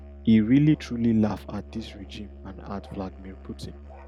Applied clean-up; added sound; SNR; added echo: none; Musical instrument; 17 dB; none.